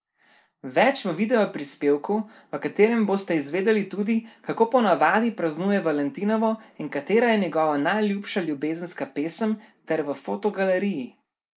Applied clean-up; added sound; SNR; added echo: neural mask model Resemble Enhance denoiser.